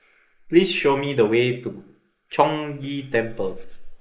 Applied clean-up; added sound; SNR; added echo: neural mask model Resemble Enhance denoiser.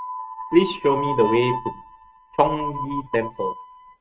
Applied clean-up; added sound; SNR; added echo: neural mask model RNNoise.